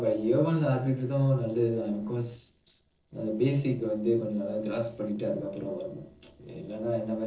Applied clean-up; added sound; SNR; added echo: neural separator model SepFormer DNS4.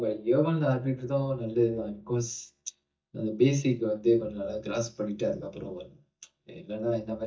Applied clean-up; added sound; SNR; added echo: neural mask model DeepFilterNet 3.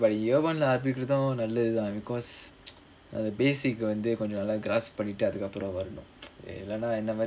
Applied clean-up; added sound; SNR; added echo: none; none; none; none.